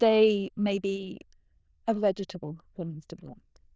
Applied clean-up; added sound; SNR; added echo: neural diffusion model UNIVERSE++.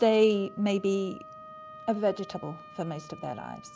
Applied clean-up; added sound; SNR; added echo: none; Wind instrument, woodwind instrument; 19 dB; none.